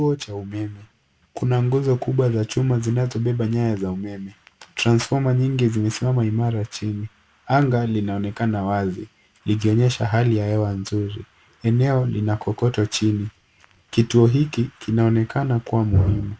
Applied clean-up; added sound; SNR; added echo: none; none; none; none.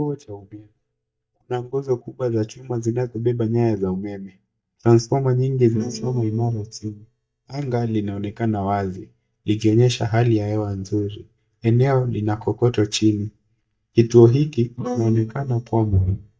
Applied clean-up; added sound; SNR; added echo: neural mask model DeepFilterNet 3.